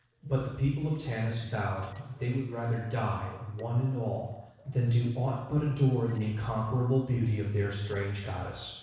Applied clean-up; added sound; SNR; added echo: neural separator model SepFormer DNS4.